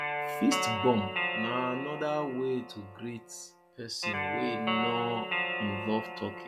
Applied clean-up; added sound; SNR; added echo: none; Guitar; 2 dB; none.